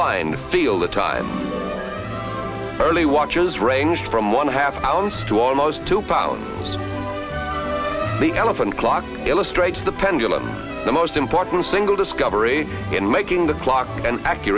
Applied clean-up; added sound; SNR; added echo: none; none; none; none.